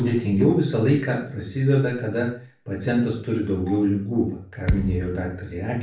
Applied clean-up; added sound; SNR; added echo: none; Thump, thud; 5 dB; reverberation time 0.4 s.